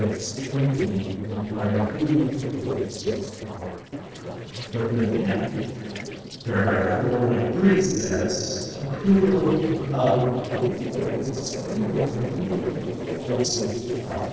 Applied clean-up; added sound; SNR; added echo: neural separator model SepFormer DNS4.